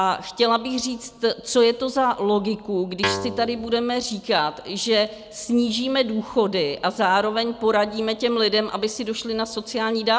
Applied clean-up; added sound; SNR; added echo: none; Guitar; 6 dB; none.